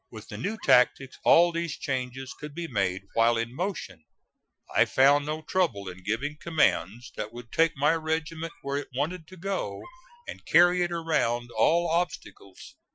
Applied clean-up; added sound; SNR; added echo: classical method Wiener filter.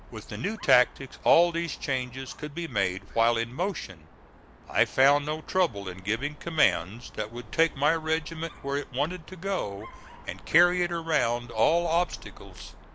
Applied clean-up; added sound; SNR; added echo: none; Dog; 18 dB; none.